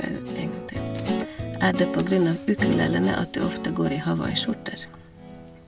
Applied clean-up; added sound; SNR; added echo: none; Coin (dropping) + Guitar; 5 dB; none.